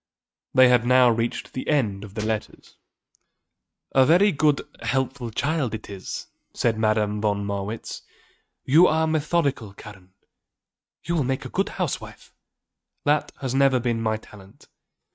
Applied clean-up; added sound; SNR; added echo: neural mask model RNNoise.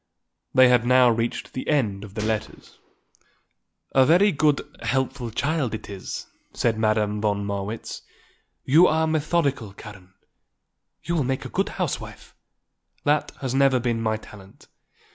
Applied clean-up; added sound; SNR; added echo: none; Gunshot, gunfire; 17 dB; none.